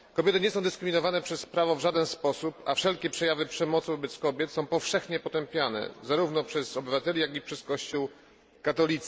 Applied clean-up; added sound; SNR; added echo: none; none; none; none.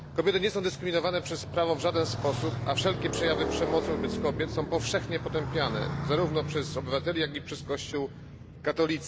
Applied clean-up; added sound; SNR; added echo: none; Motorcycle; 5 dB; none.